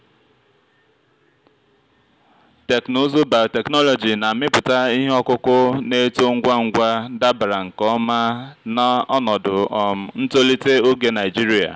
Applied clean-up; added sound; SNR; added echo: none; none; none; none.